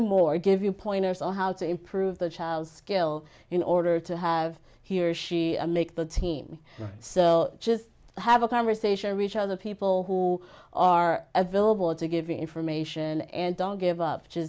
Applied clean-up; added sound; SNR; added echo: none; none; none; none.